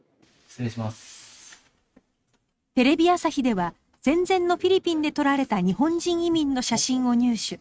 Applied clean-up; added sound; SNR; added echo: neural mask model RNNoise.